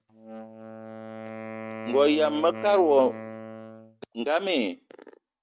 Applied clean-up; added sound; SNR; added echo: neural mask model RNNoise.